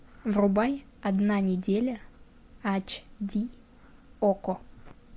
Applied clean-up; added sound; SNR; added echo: none; none; none; none.